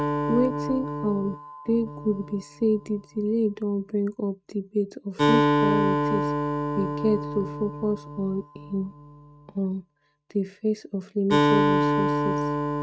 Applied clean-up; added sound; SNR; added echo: neural mask model RNNoise.